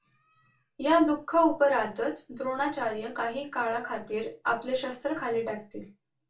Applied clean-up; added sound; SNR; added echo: none; none; none; reverberation time 0.2 s.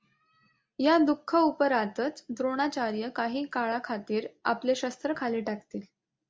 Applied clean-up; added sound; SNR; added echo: none; none; none; none.